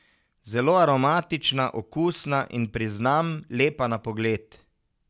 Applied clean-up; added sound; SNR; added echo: none; none; none; none.